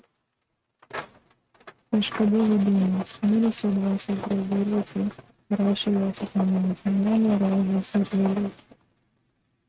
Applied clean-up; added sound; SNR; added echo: neural mask model RNNoise.